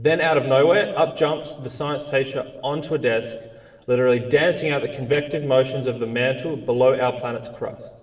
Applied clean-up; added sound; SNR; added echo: neural separator model SepFormer DNS4.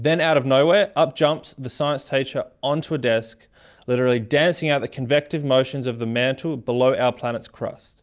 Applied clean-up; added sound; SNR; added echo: none; none; none; none.